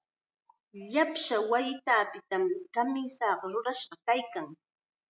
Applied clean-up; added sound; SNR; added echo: none; none; none; none.